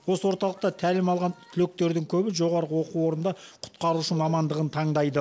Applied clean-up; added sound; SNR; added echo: none; none; none; none.